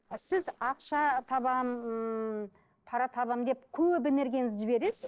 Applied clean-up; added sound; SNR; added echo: neural separator model SepFormer DNS4.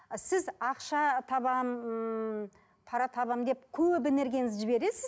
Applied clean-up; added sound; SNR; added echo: none; none; none; none.